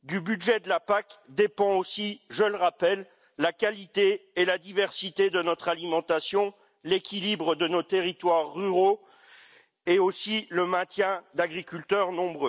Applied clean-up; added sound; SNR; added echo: none; none; none; none.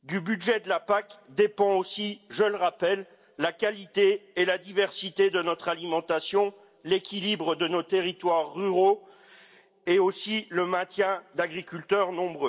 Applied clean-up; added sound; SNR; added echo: none; none; none; reverberation time 0.3 s.